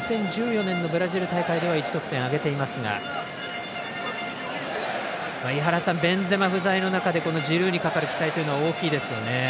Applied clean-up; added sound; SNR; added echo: none; none; none; none.